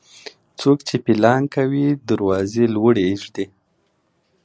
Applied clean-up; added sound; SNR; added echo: none; none; none; none.